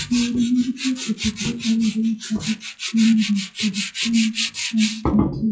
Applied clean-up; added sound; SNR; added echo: classical method WPE with log-MMSE.